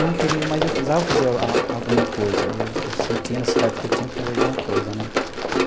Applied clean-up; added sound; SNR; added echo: none; Run; -2 dB; none.